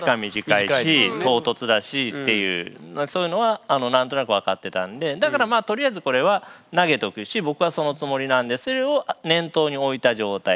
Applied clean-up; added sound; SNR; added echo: none; none; none; none.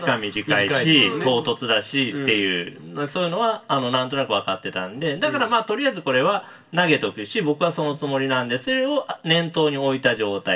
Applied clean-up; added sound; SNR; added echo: none; none; none; reverberation time 0.2 s.